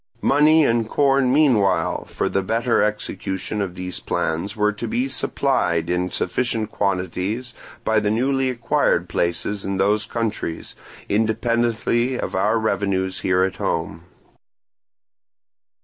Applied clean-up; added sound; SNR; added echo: none; none; none; none.